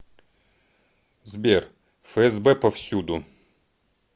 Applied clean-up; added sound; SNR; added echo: none; none; none; none.